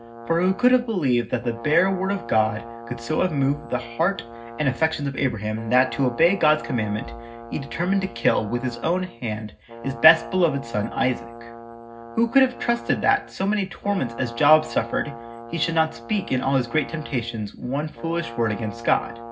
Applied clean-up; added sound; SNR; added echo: none; Brass instrument; 15 dB; reverberation time 0.4 s.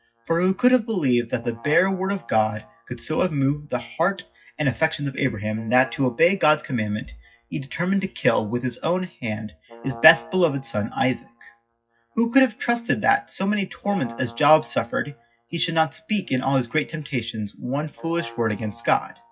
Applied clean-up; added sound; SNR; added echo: classical method WPE with log-MMSE.